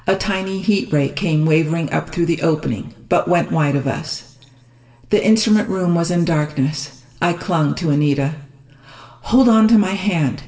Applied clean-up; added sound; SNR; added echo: none; none; none; reverberation time 0.8 s.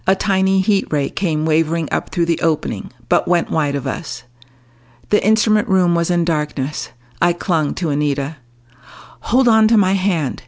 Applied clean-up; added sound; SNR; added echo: none; none; none; none.